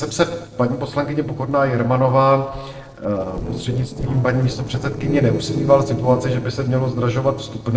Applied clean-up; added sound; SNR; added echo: neural separator model SepFormer DNS4.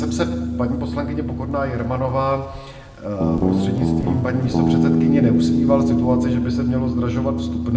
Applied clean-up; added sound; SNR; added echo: none; Guitar; -3 dB; reverberation time 1.1 s.